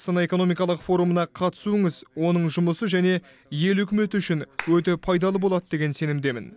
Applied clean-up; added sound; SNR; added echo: none; Clapping; 17 dB; none.